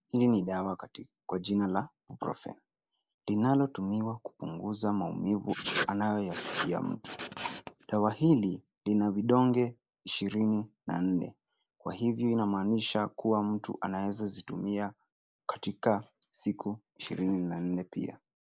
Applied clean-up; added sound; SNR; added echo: neural mask model Resemble Enhance denoiser.